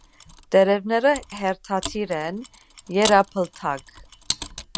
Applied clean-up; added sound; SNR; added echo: none; Mechanisms; 12 dB; none.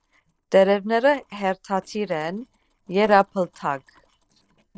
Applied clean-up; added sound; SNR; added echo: neural separator model SepFormer DNS4.